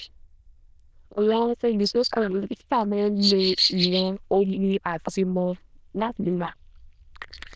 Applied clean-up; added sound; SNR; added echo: neural diffusion model UNIVERSE++.